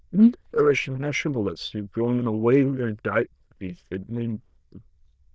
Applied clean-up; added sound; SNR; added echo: neural diffusion model UNIVERSE++.